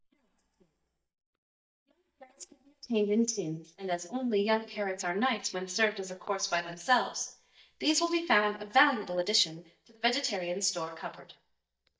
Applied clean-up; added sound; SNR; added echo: neural mask model DeepFilterNet 3.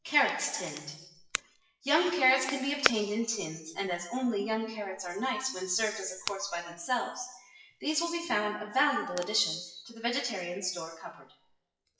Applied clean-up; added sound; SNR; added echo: classical method WPE with log-MMSE.